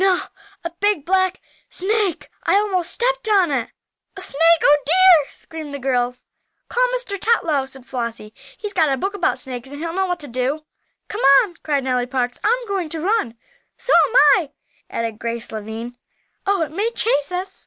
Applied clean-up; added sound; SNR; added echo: none; none; none; none.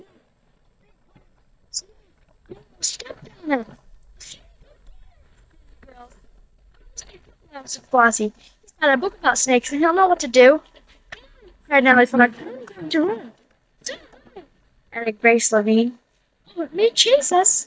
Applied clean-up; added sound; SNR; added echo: neural mask model DeepFilterNet 3.